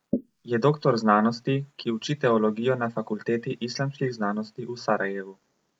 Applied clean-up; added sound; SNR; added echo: neural mask model Resemble Enhance denoiser.